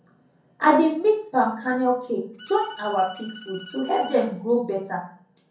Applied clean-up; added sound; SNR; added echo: none; Bowed string instrument; 20 dB; reverberation time 0.5 s.